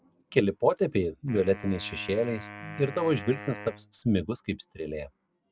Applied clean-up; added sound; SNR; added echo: none; Wind instrument, woodwind instrument; 17 dB; none.